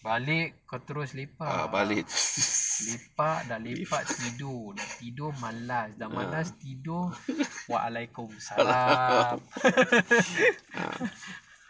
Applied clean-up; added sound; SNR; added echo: none; none; none; none.